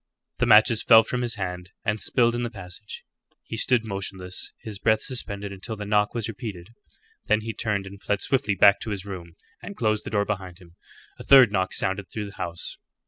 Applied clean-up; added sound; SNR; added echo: none; none; none; none.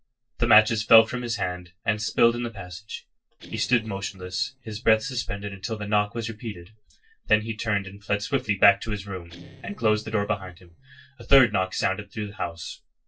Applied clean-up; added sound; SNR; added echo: neural separator model SepFormer DNS4.